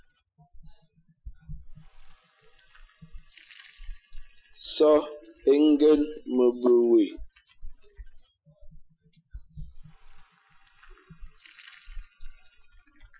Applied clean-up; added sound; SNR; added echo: classical method Wiener filter.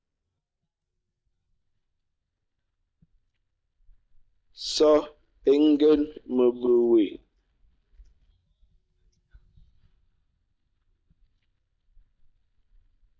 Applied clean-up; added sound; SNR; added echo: neural mask model DeepFilterNet 3.